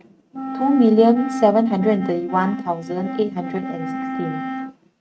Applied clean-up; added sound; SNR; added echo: neural mask model RNNoise.